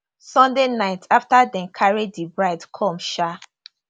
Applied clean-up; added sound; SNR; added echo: none; none; none; none.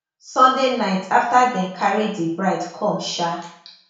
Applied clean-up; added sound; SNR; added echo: none; none; none; reverberation time 0.5 s.